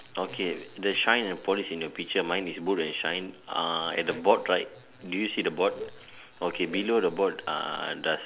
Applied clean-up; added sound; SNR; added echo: none; none; none; none.